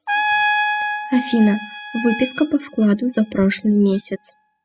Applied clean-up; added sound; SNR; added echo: classical method spectral subtraction.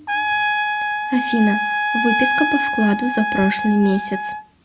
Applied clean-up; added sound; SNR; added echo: none; Trumpet; 1 dB; none.